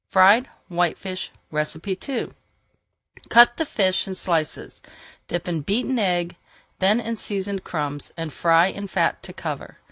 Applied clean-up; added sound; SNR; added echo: none; none; none; none.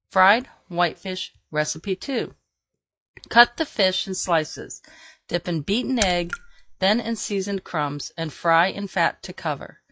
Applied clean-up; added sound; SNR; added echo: classical method log-MMSE.